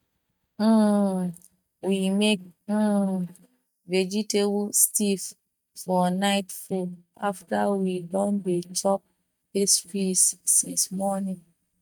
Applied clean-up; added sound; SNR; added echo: neural mask model DeepFilterNet 3.